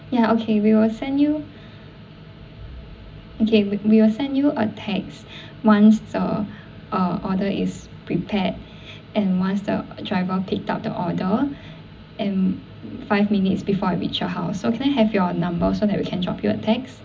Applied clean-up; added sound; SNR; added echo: none; none; none; reverberation time 0.4 s.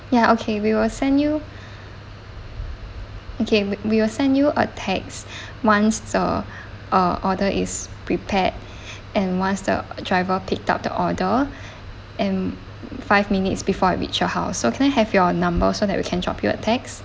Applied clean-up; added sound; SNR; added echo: none; none; none; none.